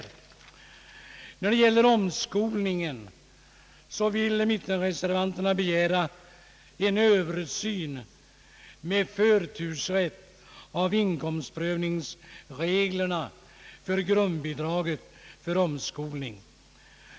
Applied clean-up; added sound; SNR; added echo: none; none; none; none.